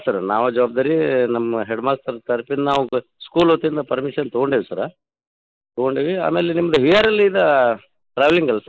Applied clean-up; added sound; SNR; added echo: neural mask model Resemble Enhance denoiser.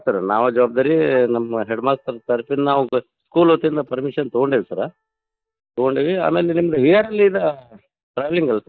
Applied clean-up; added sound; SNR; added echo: neural mask model DeepFilterNet 3.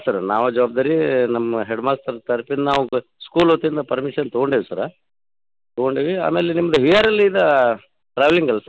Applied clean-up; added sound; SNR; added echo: none; none; none; none.